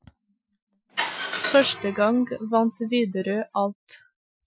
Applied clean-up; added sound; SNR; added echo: classical method Wiener filter.